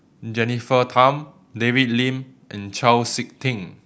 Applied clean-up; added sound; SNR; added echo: none; none; none; none.